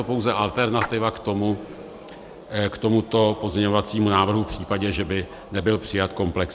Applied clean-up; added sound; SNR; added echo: none; Splash, splatter; 13 dB; none.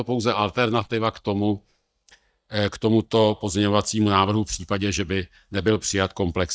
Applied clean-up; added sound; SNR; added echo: neural mask model DeepFilterNet 3.